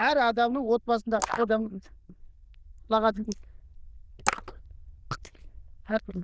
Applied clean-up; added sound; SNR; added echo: neural diffusion model UNIVERSE++.